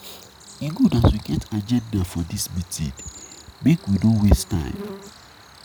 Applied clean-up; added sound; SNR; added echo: none; Cricket; 20 dB; none.